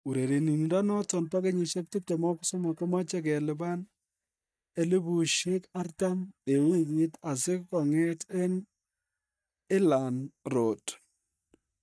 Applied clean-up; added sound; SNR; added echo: neural mask model DeepFilterNet 3.